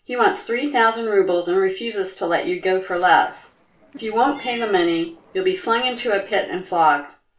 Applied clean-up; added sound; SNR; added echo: neural separator model SepFormer DNS4.